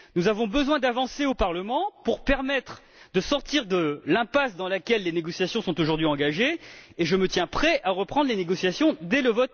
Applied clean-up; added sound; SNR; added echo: none; none; none; none.